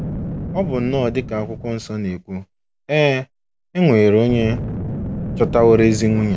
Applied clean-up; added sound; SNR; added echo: none; Boom; 10 dB; none.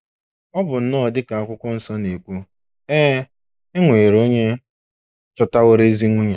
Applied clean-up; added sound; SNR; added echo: neural mask model Resemble Enhance denoiser.